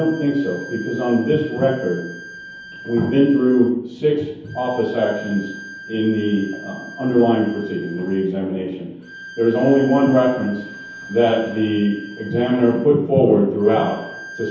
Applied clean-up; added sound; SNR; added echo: none; Bowed string instrument; 17 dB; reverberation time 0.9 s.